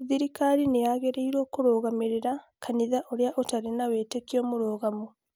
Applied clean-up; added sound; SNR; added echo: none; none; none; none.